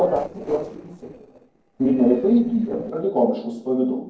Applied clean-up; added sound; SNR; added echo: neural separator model SepFormer DNS4.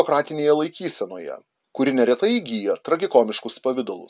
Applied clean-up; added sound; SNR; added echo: none; none; none; none.